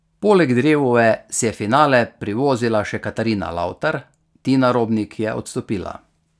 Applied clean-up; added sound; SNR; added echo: none; none; none; none.